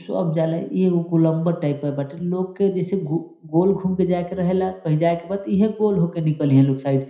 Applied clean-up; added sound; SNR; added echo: none; none; none; reverberation time 0.5 s.